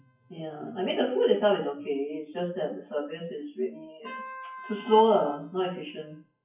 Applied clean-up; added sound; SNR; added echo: classical method WPE with log-MMSE.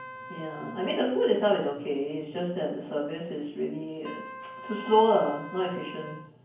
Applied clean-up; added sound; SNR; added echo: none; Trumpet; 16 dB; reverberation time 0.9 s.